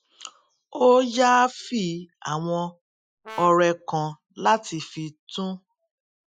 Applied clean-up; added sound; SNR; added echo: classical method Wiener filter.